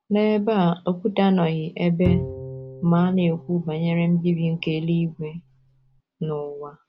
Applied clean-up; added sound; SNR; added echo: none; Bowed string instrument; 11 dB; none.